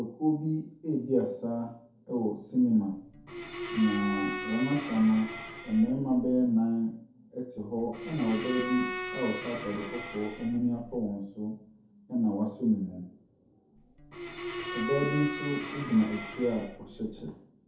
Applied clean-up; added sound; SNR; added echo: none; Bowed string instrument; 8 dB; reverberation time 0.5 s.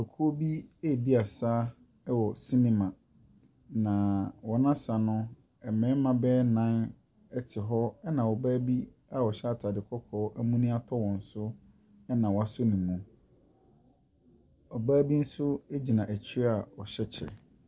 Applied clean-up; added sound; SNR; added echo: none; none; none; none.